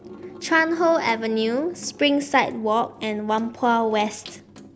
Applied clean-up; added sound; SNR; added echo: none; Sink (filling or washing) / Water tap, faucet; 19 dB; none.